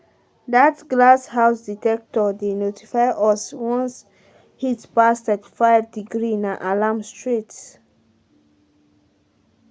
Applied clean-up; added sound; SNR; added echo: none; none; none; none.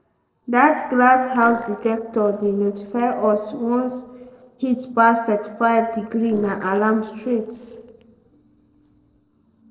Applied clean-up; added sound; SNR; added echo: neural separator model SepFormer DNS4.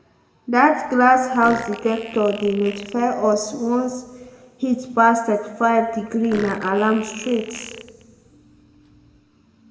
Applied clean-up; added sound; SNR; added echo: none; Fart; 18 dB; reverberation time 1.2 s.